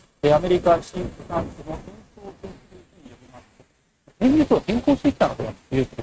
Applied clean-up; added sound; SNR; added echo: neural mask model RNNoise.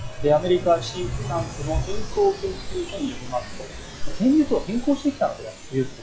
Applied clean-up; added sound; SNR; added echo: classical method log-MMSE.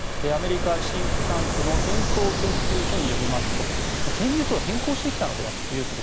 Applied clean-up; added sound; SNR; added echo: none; Ocean; -4 dB; none.